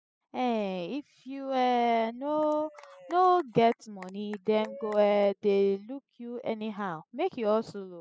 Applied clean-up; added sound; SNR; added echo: classical method spectral subtraction.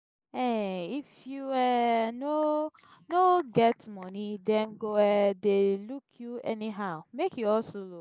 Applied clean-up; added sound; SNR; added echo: neural mask model Resemble Enhance denoiser.